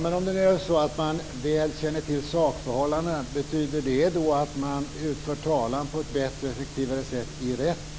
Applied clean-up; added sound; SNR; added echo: none; none; none; none.